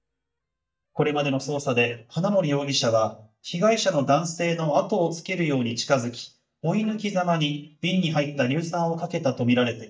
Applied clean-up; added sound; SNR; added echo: neural mask model DeepFilterNet 3.